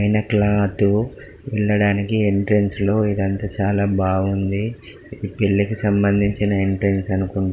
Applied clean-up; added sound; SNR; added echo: none; none; none; none.